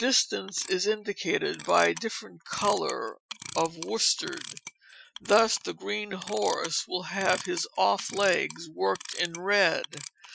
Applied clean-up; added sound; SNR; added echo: classical method Wiener filter.